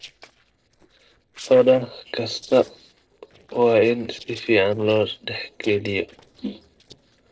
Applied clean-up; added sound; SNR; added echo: neural separator model SepFormer DNS4.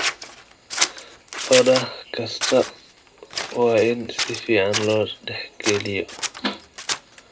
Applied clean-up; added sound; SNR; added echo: none; Scissors; 6 dB; reverberation time 0.2 s.